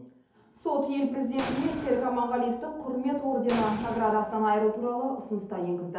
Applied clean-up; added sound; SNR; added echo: none; Explosion; 11 dB; reverberation time 2.2 s.